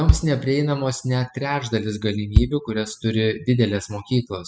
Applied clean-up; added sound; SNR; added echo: classical method spectral subtraction.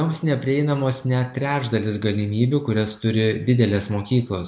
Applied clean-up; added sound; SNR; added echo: none; none; none; none.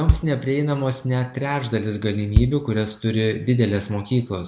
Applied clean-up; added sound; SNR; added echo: none; Bass drum; 5 dB; none.